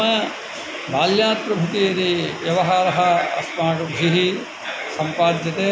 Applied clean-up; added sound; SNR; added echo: none; none; none; none.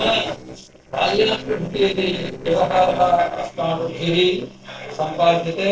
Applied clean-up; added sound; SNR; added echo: neural separator model SepFormer DNS4.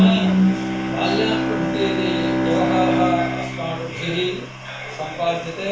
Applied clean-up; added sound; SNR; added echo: none; Bowed string instrument; -3 dB; reverberation time 0.3 s.